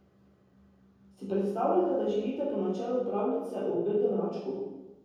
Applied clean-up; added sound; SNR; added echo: none; none; none; reverberation time 1.3 s.